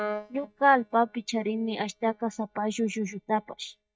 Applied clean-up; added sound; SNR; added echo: neural mask model DeepFilterNet 3.